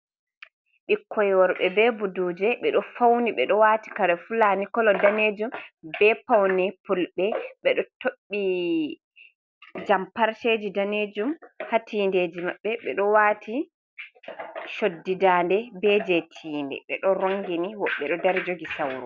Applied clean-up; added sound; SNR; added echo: none; none; none; none.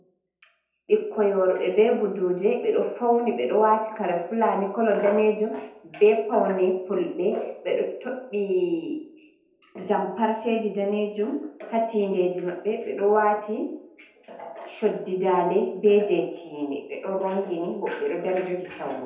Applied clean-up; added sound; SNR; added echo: none; none; none; reverberation time 2.0 s.